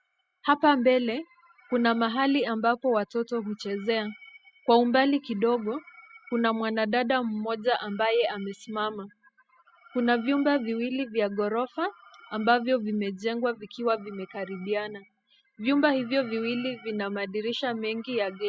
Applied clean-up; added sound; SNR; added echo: classical method spectral subtraction.